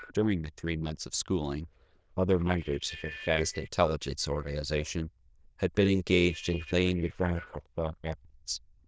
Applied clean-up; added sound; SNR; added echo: neural diffusion model UNIVERSE++.